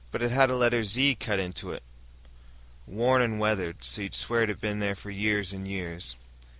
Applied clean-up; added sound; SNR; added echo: none; none; none; none.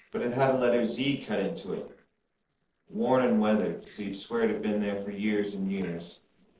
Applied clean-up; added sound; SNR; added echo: neural separator model SepFormer DNS4.